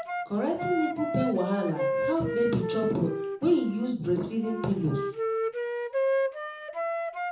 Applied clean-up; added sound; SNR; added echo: none; Wind instrument, woodwind instrument; 2 dB; reverberation time 0.5 s.